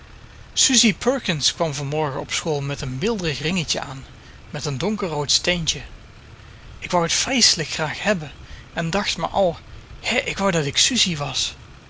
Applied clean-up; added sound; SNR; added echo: none; Motor vehicle (road); 18 dB; none.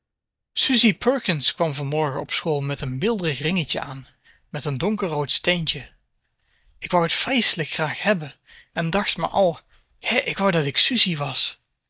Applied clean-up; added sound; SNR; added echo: neural mask model DeepFilterNet 3.